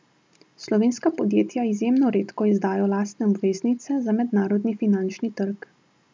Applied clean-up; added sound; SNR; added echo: none; none; none; none.